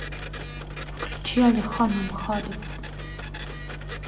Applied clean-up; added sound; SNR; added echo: none; Printer; 12 dB; reverberation time 0.6 s.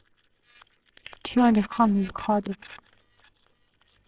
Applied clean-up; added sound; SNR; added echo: neural separator model SepFormer WHAMR!.